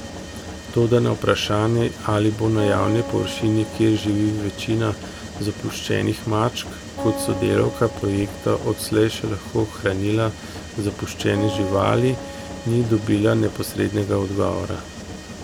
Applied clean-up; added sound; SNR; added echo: none; Acoustic guitar + Mechanisms; 11 dB; none.